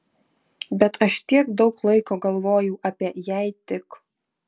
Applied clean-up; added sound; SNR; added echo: none; none; none; none.